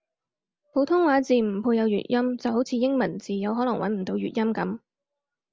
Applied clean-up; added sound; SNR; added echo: none; none; none; none.